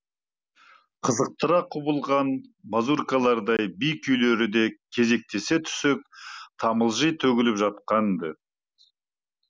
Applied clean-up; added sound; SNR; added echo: none; none; none; none.